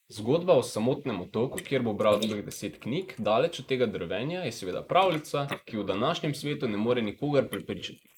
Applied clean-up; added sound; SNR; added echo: neural mask model Resemble Enhance denoiser.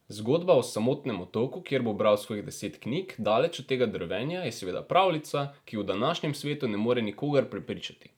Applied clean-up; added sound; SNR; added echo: none; none; none; none.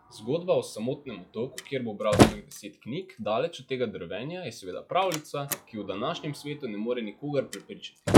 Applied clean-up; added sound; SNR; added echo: classical method log-MMSE.